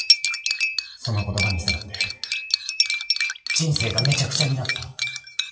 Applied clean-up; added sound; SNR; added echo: classical method WPE with log-MMSE.